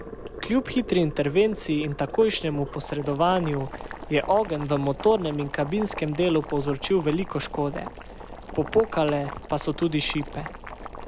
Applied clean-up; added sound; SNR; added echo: none; Boiling; 12 dB; none.